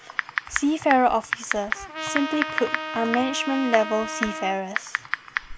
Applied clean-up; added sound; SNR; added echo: none; Typing + Trumpet; 5 dB; none.